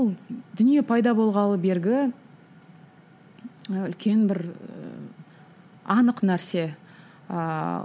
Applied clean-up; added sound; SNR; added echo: none; none; none; none.